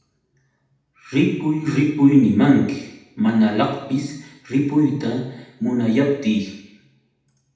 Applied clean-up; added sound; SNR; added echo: none; none; none; reverberation time 0.8 s.